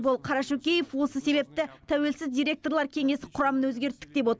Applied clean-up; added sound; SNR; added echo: none; none; none; none.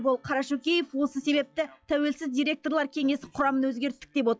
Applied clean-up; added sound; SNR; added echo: classical method log-MMSE.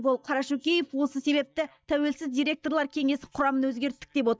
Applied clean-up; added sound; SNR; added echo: neural mask model DeepFilterNet 3.